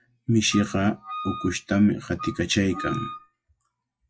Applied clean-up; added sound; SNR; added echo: classical method log-MMSE.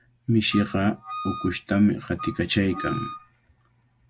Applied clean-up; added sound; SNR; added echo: none; Wind instrument, woodwind instrument; 12 dB; none.